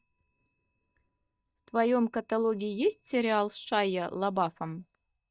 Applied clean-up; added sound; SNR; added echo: neural mask model DeepFilterNet 3.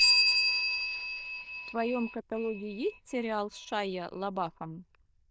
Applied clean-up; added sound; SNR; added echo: neural diffusion model UNIVERSE++.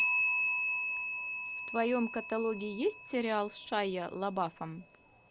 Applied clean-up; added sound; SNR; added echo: none; Bell; -3 dB; none.